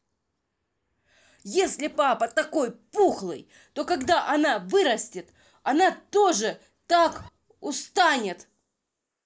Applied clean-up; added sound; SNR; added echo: neural mask model Resemble Enhance denoiser.